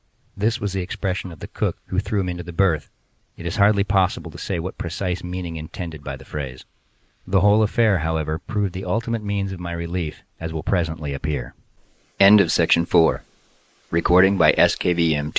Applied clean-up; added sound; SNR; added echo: neural mask model Resemble Enhance denoiser.